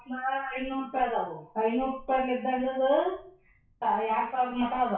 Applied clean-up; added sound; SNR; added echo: classical method WPE with log-MMSE.